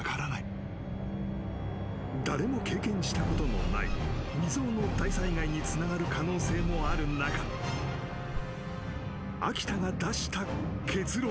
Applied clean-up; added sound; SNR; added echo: none; Thump, thud; 10 dB; none.